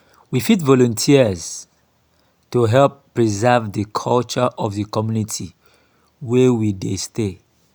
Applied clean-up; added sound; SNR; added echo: none; none; none; none.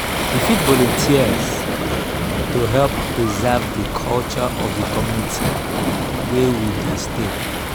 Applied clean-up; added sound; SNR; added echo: none; Waves, surf; 0 dB; none.